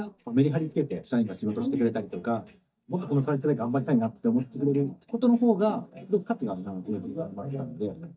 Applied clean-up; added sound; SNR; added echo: neural mask model DeepFilterNet 3.